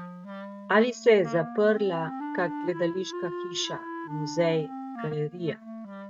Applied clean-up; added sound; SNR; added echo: neural mask model RNNoise.